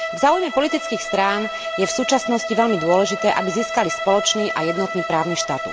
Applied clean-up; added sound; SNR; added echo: none; Bowed string instrument; 6 dB; none.